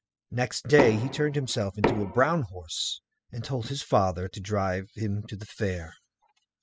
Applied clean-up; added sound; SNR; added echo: classical method spectral subtraction.